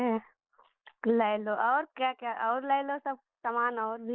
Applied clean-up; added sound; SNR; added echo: neural mask model Resemble Enhance denoiser.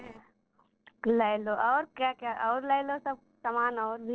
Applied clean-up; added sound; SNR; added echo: neural separator model SepFormer DNS4.